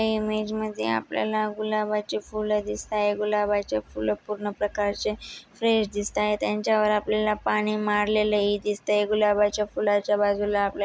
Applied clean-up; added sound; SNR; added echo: none; none; none; none.